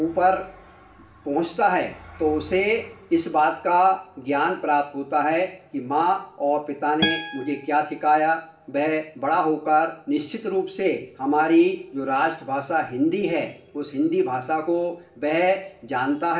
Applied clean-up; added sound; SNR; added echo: none; Acoustic guitar; 7 dB; reverberation time 0.7 s.